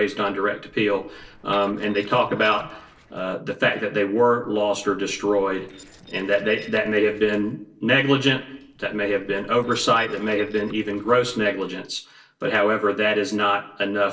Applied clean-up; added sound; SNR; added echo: neural separator model SepFormer DNS4.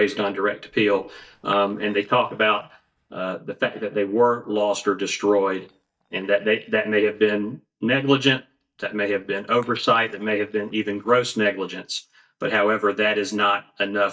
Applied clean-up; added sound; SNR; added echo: neural mask model DeepFilterNet 3.